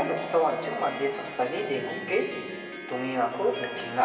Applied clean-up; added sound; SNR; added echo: none; Harp; 11 dB; reverberation time 2.6 s.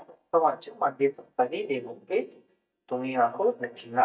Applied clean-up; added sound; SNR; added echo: neural mask model DeepFilterNet 3.